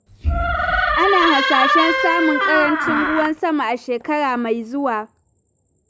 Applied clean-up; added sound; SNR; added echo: none; Door; -3 dB; none.